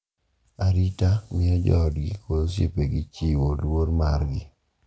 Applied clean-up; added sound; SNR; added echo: none; none; none; none.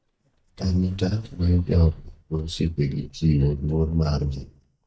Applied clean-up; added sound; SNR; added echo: neural mask model DeepFilterNet 3.